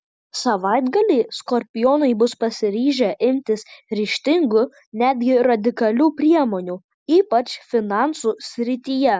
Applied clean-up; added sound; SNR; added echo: none; none; none; none.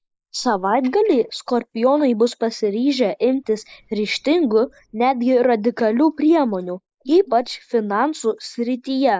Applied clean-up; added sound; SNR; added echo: neural mask model Resemble Enhance denoiser.